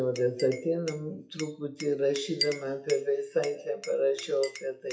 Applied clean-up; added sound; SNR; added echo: classical method WPE with log-MMSE.